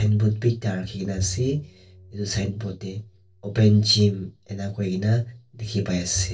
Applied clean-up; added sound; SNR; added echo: neural separator model SepFormer DNS4.